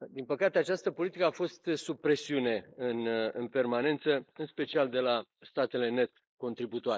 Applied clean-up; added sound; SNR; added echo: neural mask model Resemble Enhance denoiser.